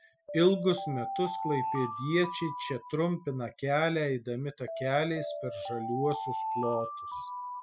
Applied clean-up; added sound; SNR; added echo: classical method spectral subtraction.